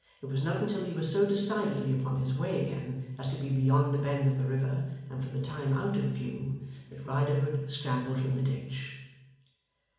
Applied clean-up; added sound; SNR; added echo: none; none; none; reverberation time 1.0 s.